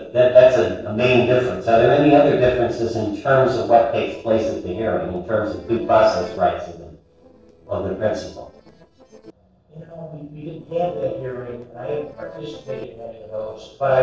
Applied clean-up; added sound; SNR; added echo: neural separator model SepFormer DNS4.